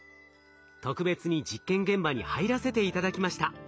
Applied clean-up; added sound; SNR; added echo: none; none; none; none.